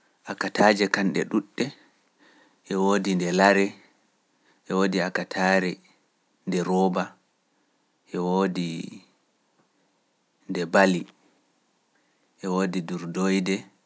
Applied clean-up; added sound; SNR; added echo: none; none; none; none.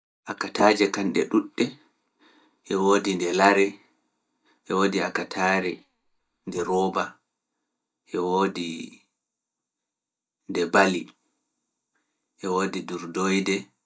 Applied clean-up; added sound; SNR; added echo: neural mask model DeepFilterNet 3.